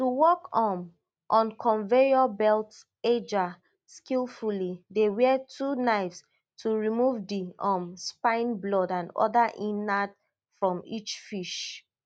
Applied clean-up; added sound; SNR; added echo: none; none; none; none.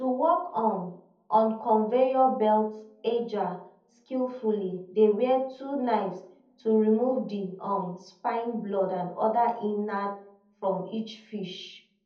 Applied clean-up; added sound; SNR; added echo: none; none; none; reverberation time 0.7 s.